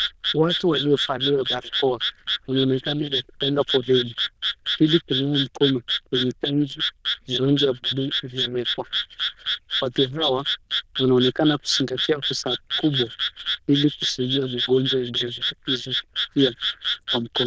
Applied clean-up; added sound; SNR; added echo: neural diffusion model UNIVERSE++.